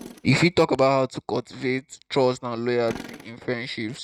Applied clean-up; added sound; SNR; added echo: neural mask model RNNoise.